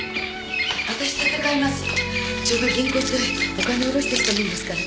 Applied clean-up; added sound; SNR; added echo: none; Bird vocalization, bird call, bird song; 4 dB; none.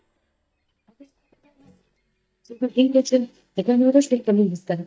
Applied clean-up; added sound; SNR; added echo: neural mask model DeepFilterNet 3.